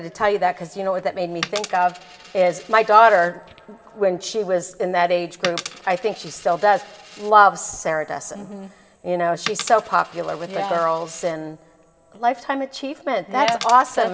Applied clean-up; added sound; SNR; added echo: none; Coin (dropping); 17 dB; reverberation time 1.9 s.